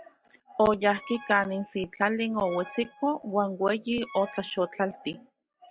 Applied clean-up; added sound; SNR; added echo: none; Alarm; 19 dB; none.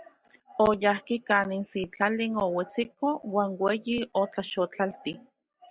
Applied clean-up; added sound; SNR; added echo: none; none; none; none.